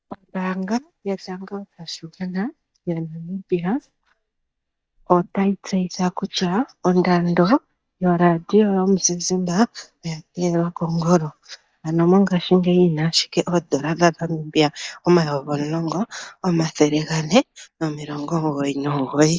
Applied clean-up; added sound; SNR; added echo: neural mask model DeepFilterNet 3.